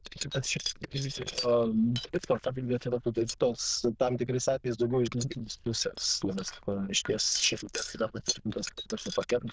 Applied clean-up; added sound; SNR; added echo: neural diffusion model UNIVERSE++.